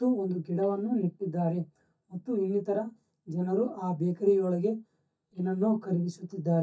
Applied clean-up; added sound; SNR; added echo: neural mask model DeepFilterNet 3.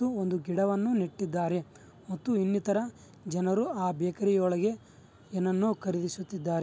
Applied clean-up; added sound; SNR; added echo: none; none; none; none.